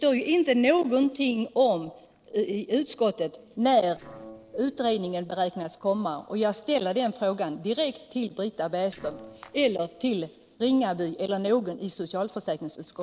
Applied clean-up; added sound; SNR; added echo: neural separator model SepFormer DNS4.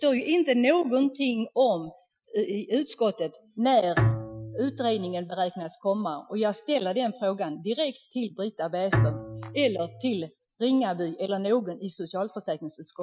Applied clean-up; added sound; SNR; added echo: classical method Wiener filter.